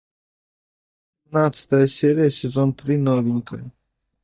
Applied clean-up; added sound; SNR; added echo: neural mask model DeepFilterNet 3.